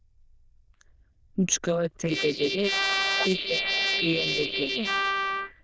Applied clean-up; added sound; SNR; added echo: neural diffusion model UNIVERSE++.